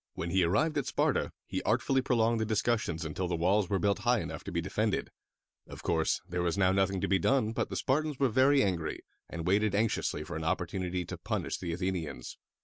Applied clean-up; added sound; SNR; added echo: none; none; none; none.